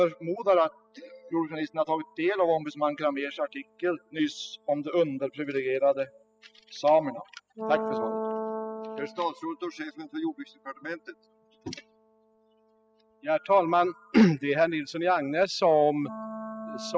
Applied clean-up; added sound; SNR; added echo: classical method spectral subtraction.